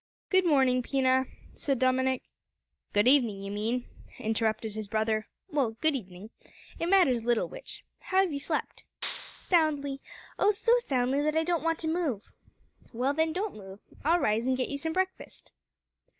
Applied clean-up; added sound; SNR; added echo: neural mask model DeepFilterNet 3.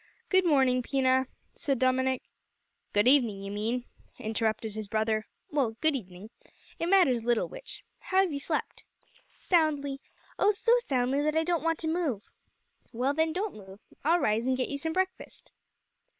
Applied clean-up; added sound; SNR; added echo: neural separator model SepFormer WHAM!.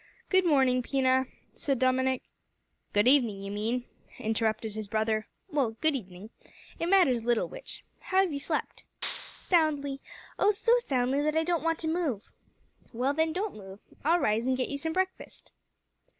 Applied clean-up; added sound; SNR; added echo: neural separator model SepFormer DNS4.